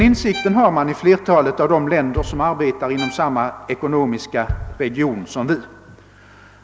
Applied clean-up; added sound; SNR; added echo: none; Bass drum + Bowed string instrument; 13 dB; none.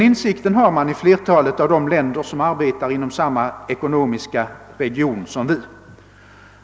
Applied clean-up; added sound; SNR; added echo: none; none; none; none.